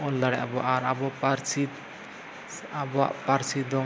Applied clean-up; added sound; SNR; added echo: none; none; none; none.